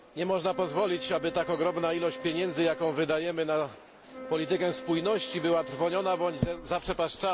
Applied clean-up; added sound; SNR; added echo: none; Wind instrument, woodwind instrument; 14 dB; none.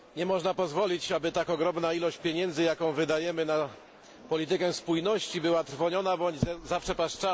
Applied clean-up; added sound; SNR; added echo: none; none; none; none.